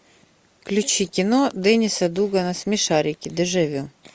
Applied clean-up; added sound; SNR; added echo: none; none; none; none.